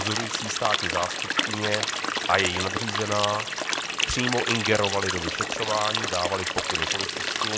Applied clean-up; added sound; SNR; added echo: none; Stream; -1 dB; none.